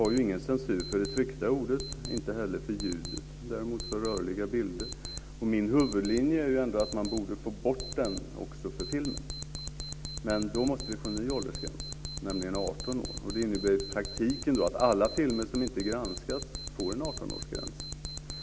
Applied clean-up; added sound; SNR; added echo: none; Alarm; 11 dB; none.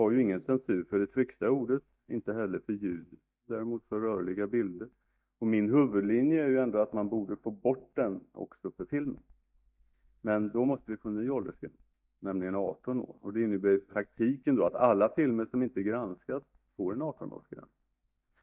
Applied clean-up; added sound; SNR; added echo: neural mask model DeepFilterNet 3.